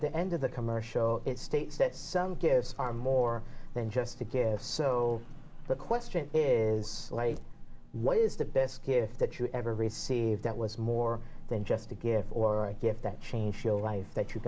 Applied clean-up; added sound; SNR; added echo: none; Buzz; 8 dB; none.